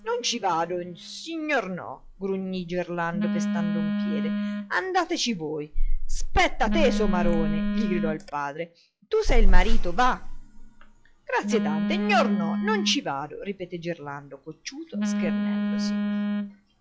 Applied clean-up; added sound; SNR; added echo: classical method log-MMSE.